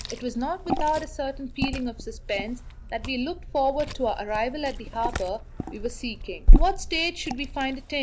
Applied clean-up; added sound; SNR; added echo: none; Liquid; -4 dB; none.